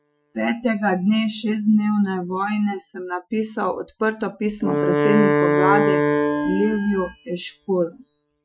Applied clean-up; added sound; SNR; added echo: classical method Wiener filter.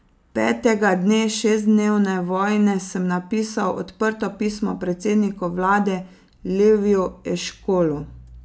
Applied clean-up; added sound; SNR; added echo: none; none; none; none.